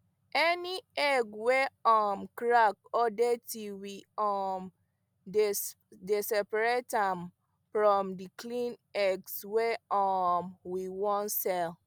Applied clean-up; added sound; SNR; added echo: none; none; none; none.